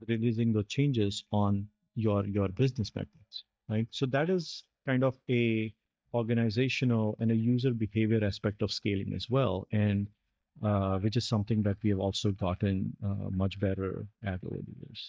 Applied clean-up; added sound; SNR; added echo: neural mask model DeepFilterNet 3.